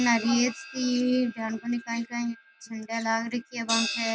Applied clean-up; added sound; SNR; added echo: none; Crash cymbal; 10 dB; none.